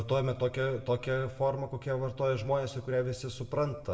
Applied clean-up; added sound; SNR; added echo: none; none; none; reverberation time 0.8 s.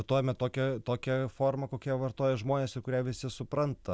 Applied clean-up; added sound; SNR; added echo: none; none; none; none.